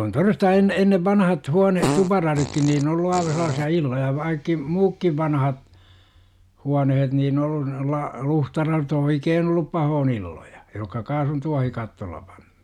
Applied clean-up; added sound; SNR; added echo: none; Fart; 9 dB; none.